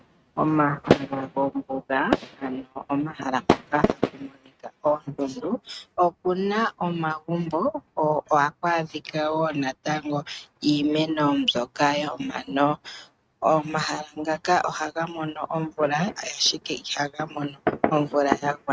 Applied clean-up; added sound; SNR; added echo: neural mask model RNNoise.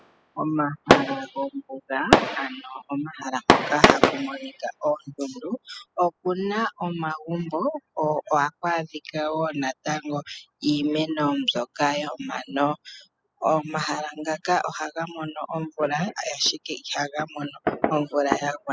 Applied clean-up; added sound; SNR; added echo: classical method spectral subtraction.